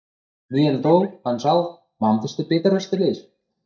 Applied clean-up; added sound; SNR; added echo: neural mask model DeepFilterNet 3.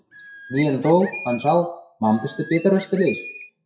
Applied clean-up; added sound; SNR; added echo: classical method WPE with log-MMSE.